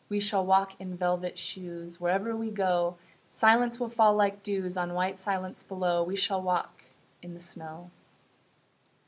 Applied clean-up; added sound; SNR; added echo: none; none; none; none.